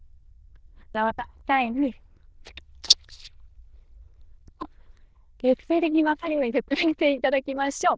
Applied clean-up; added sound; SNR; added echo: neural diffusion model UNIVERSE++.